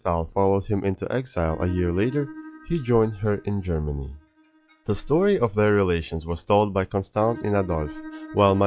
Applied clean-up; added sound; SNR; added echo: classical method log-MMSE.